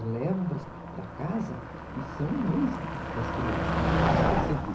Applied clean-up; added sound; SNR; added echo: none; Motor vehicle (road); -2 dB; reverberation time 0.5 s.